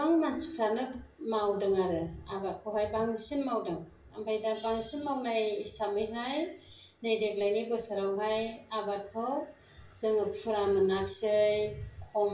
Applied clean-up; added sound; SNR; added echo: none; none; none; reverberation time 0.2 s.